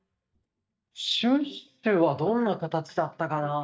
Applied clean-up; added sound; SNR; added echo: neural mask model DeepFilterNet 3.